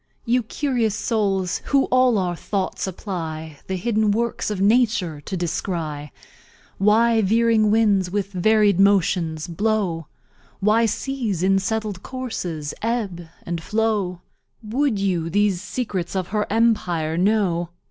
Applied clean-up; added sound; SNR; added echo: none; none; none; none.